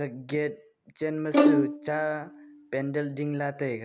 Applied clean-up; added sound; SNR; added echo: none; Bowed string instrument; -3 dB; none.